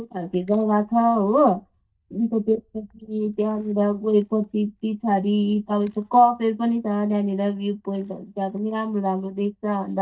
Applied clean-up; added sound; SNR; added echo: neural mask model DeepFilterNet 3.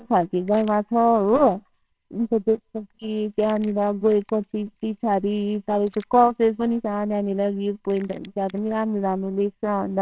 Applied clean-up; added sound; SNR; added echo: neural separator model SepFormer WHAMR!.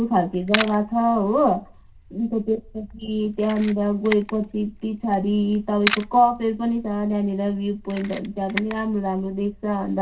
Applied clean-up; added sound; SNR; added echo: none; Camera; 12 dB; reverberation time 0.2 s.